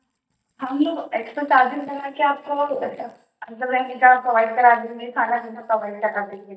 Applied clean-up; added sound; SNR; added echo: neural mask model DeepFilterNet 3.